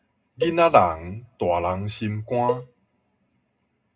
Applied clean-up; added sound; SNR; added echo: none; Cowbell; 10 dB; reverberation time 0.2 s.